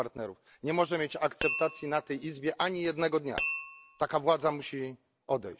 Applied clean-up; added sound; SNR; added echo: none; Tap; 4 dB; none.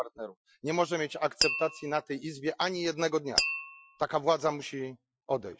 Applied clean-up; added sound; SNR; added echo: classical method Wiener filter.